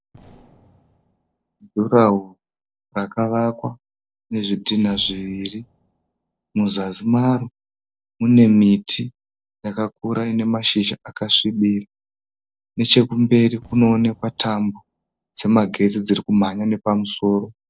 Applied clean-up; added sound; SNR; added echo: neural separator model SepFormer DNS4.